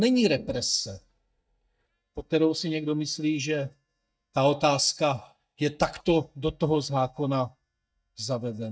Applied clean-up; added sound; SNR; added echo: neural mask model DeepFilterNet 3.